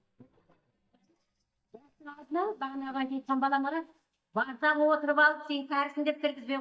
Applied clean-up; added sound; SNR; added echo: neural mask model DeepFilterNet 3.